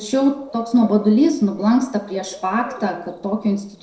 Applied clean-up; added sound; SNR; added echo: neural separator model SepFormer DNS4.